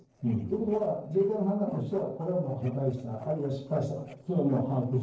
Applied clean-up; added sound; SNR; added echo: neural separator model SepFormer DNS4.